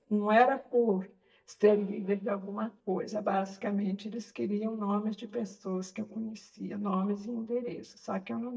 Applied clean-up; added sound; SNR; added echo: neural mask model DeepFilterNet 3.